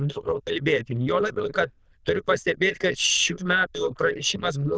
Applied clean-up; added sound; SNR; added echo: neural diffusion model UNIVERSE++.